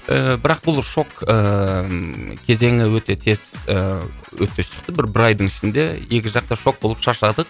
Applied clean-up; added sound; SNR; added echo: none; none; none; none.